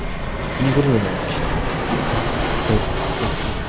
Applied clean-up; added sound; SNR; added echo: none; Fixed-wing aircraft, airplane; -3 dB; reverberation time 0.5 s.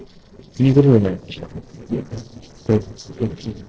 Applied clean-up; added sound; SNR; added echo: neural separator model SepFormer DNS4.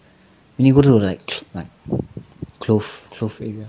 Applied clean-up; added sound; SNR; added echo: none; none; none; none.